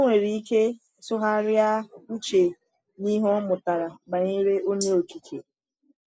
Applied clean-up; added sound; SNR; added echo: neural mask model Resemble Enhance denoiser.